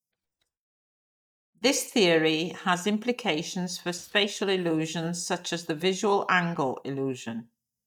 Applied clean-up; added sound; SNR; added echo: neural mask model DeepFilterNet 3.